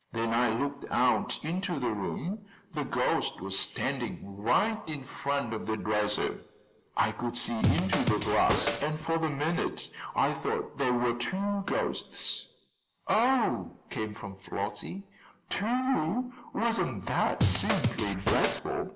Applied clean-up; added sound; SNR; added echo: none; Scratching (performance technique); -2 dB; reverberation time 0.7 s.